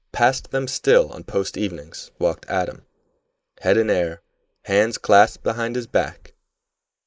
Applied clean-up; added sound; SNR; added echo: neural mask model Resemble Enhance denoiser.